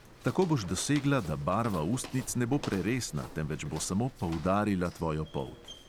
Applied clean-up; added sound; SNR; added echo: none; Walk, footsteps; 16 dB; none.